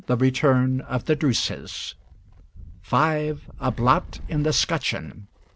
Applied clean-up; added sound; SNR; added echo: none; Wind; 17 dB; none.